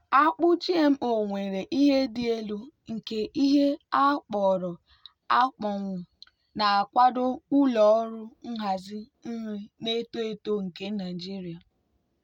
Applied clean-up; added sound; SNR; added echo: none; none; none; none.